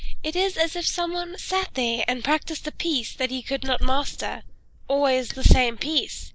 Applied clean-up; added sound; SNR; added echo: neural mask model Resemble Enhance denoiser.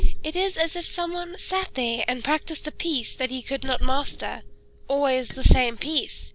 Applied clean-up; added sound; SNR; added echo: none; Liquid; 1 dB; none.